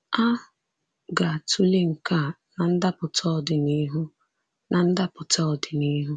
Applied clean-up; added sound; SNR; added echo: none; none; none; none.